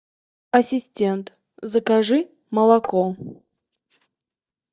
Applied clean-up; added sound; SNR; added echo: neural mask model DeepFilterNet 3.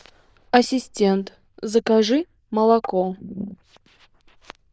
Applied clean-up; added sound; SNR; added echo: neural diffusion model UNIVERSE++.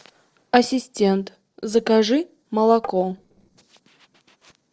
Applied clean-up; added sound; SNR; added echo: neural separator model SepFormer DNS4.